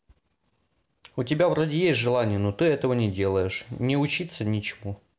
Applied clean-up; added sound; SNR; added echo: none; none; none; none.